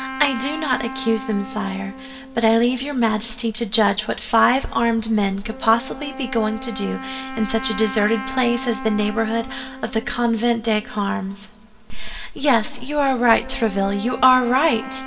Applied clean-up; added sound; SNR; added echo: none; Wind instrument, woodwind instrument; 14 dB; reverberation time 1.5 s.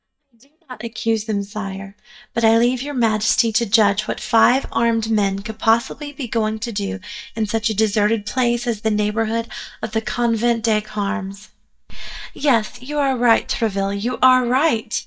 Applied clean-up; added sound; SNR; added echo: neural mask model DeepFilterNet 3.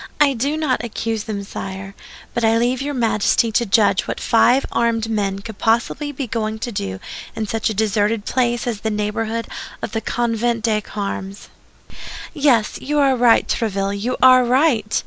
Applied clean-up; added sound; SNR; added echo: none; none; none; none.